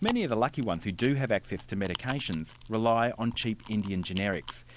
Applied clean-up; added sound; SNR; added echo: none; Chewing, mastication; 15 dB; none.